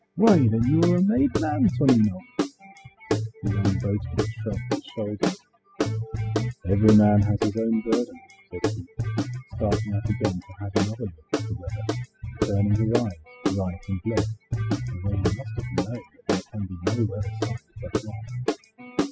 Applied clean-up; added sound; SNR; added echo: classical method spectral subtraction.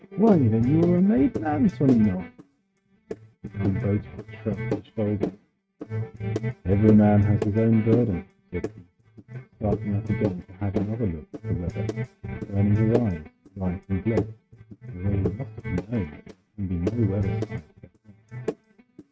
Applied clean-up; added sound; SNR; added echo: neural mask model RNNoise.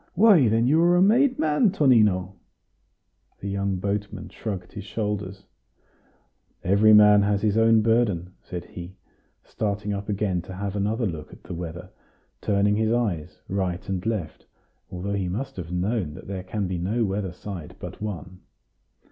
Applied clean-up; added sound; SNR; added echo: none; none; none; none.